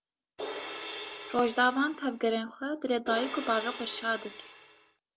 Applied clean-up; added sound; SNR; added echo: none; Crash cymbal; 10 dB; none.